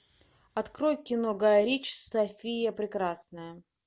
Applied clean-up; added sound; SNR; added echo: none; none; none; none.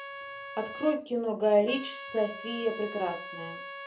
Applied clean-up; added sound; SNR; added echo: none; Trumpet; 12 dB; reverberation time 0.3 s.